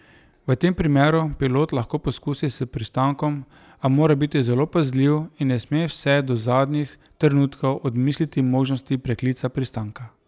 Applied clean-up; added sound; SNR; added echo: none; none; none; none.